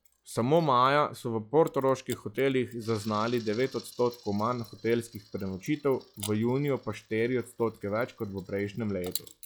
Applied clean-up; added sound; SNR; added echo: classical method log-MMSE.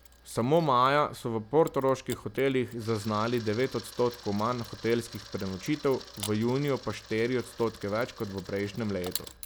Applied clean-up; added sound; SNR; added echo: none; Mechanisms + Camera; 17 dB; none.